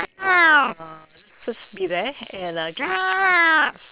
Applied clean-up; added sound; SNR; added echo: neural separator model SepFormer WHAM!.